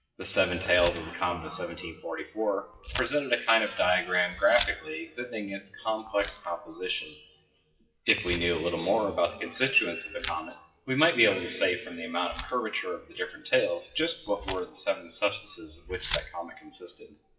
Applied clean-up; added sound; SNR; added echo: classical method WPE with log-MMSE.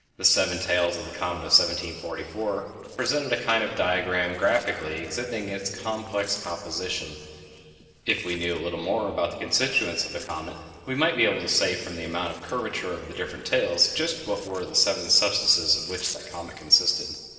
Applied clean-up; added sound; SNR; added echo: neural separator model SepFormer DNS4.